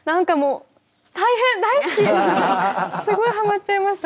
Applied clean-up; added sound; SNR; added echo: none; none; none; none.